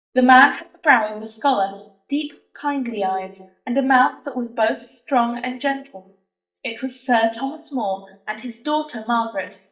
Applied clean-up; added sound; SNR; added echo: neural mask model DeepFilterNet 3.